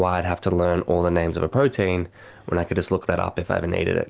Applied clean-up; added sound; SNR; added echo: none; none; none; none.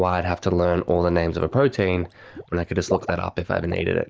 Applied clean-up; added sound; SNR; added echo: neural mask model DeepFilterNet 3.